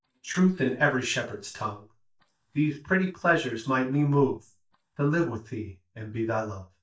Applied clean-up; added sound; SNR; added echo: neural mask model DeepFilterNet 3.